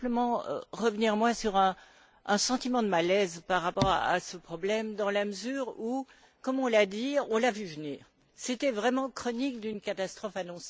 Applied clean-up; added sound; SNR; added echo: none; none; none; none.